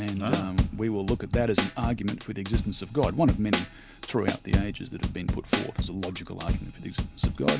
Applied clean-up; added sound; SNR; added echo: none; Drum kit; 0 dB; none.